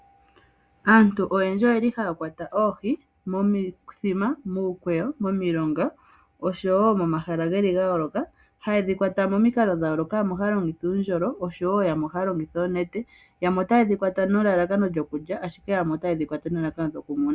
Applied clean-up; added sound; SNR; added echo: none; none; none; none.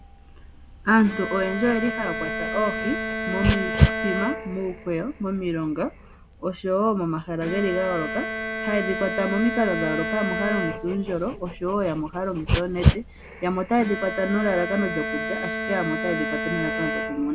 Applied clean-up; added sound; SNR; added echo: none; Dog + Bowed string instrument; 2 dB; none.